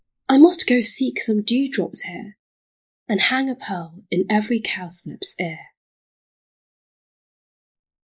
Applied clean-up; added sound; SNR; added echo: neural mask model Resemble Enhance denoiser.